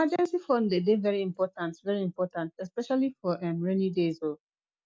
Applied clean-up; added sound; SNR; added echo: none; none; none; none.